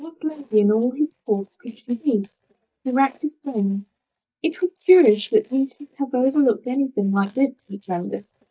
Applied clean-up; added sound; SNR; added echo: neural mask model DeepFilterNet 3.